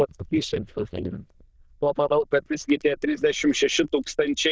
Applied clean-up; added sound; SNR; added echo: neural diffusion model UNIVERSE++.